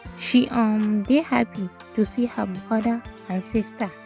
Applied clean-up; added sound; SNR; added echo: none; Organ; 18 dB; none.